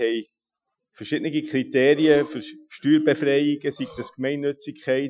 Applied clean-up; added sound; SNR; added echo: classical method Wiener filter.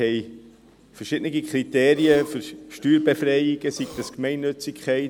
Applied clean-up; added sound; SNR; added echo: none; Burping, eructation; 18 dB; none.